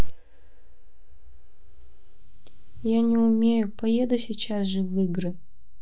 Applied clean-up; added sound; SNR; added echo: neural mask model DeepFilterNet 3.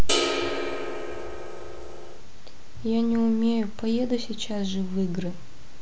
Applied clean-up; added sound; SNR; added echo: none; Crash cymbal; 5 dB; none.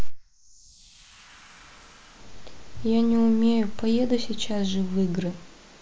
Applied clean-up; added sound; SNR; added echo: neural mask model Resemble Enhance denoiser.